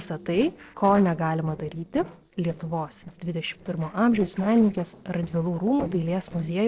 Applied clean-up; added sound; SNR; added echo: neural separator model SepFormer DNS4.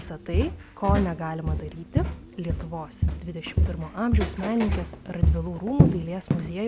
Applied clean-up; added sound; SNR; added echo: none; Walk, footsteps; -4 dB; none.